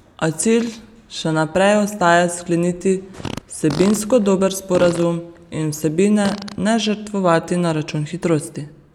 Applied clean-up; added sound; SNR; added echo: none; Fart; 14 dB; none.